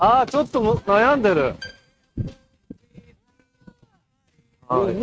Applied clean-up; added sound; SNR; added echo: neural mask model RNNoise.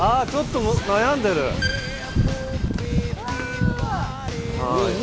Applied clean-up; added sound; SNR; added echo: none; Wind / Ocean; 2 dB; none.